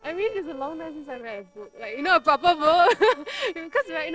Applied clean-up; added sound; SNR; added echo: neural separator model SepFormer DNS4.